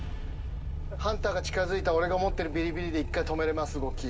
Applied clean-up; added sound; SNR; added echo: none; Motorcycle; 4 dB; reverberation time 0.3 s.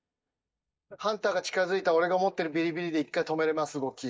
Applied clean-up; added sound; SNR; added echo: neural mask model DeepFilterNet 3.